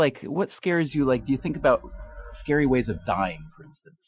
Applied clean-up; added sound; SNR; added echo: classical method Wiener filter.